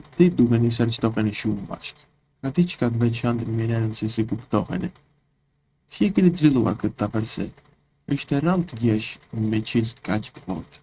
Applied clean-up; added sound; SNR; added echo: neural mask model RNNoise.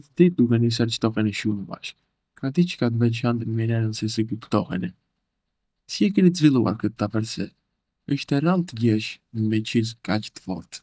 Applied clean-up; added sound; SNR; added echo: neural mask model DeepFilterNet 3.